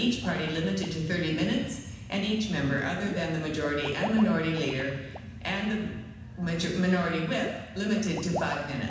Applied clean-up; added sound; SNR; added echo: none; Water / Liquid; 14 dB; reverberation time 1.1 s.